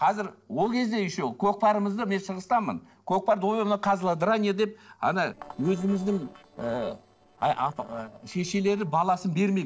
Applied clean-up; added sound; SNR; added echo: neural separator model SepFormer DNS4.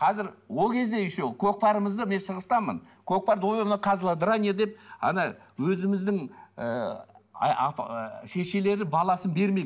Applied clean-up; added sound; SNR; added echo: none; none; none; none.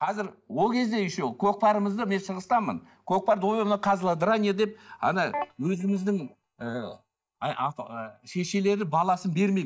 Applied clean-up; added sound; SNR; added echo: neural mask model DeepFilterNet 3.